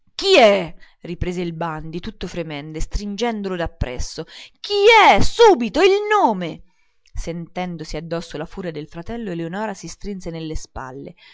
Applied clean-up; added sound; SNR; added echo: none; none; none; none.